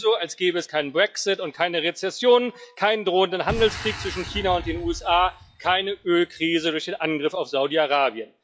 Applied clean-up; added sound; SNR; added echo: classical method log-MMSE.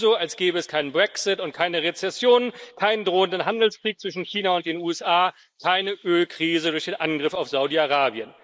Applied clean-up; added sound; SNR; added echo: neural mask model Resemble Enhance denoiser.